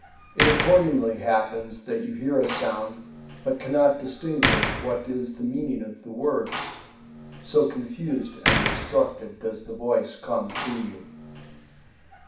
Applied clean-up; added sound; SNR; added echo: none; Slam; 5 dB; reverberation time 0.6 s.